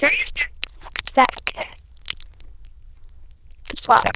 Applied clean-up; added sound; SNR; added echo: neural diffusion model UNIVERSE++.